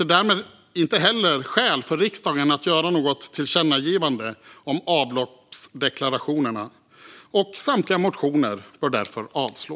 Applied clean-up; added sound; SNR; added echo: none; none; none; none.